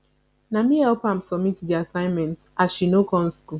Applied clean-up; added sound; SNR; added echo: none; none; none; none.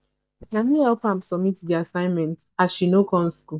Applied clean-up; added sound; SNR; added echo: neural mask model DeepFilterNet 3.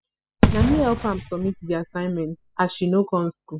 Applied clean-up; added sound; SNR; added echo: classical method spectral subtraction.